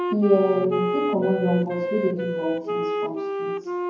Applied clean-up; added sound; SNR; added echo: none; Wind instrument, woodwind instrument; 2 dB; reverberation time 0.9 s.